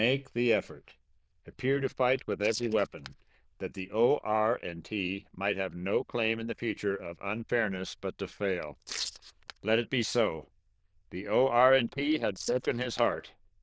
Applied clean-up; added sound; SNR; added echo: neural diffusion model UNIVERSE++.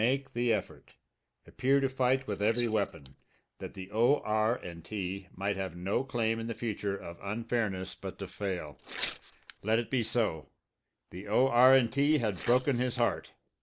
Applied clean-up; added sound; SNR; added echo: neural mask model Resemble Enhance denoiser.